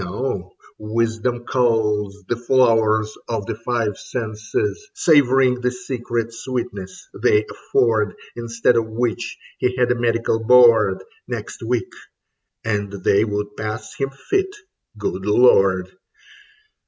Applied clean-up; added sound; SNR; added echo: none; none; none; none.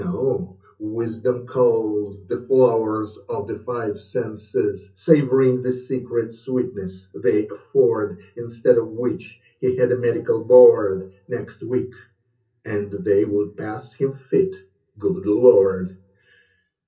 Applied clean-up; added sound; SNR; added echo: none; none; none; reverberation time 0.3 s.